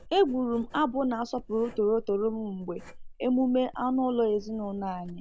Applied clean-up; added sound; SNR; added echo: none; Writing; 18 dB; none.